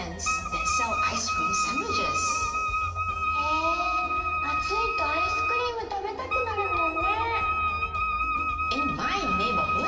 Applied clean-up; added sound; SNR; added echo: none; Wind instrument, woodwind instrument; -5 dB; reverberation time 2.5 s.